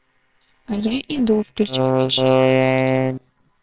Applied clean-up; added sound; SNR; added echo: neural separator model SepFormer WHAMR!.